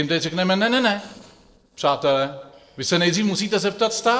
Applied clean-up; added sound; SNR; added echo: neural separator model SepFormer DNS4.